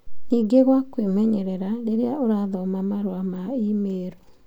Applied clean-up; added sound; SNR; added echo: none; none; none; none.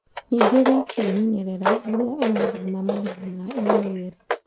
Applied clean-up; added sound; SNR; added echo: neural mask model RNNoise.